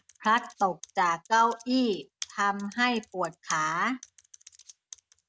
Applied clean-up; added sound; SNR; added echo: none; Computer keyboard; 20 dB; none.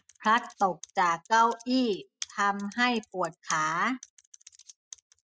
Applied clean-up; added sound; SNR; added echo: classical method spectral subtraction.